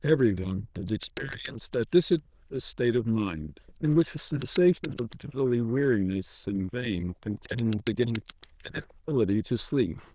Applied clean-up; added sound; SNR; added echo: neural diffusion model UNIVERSE++.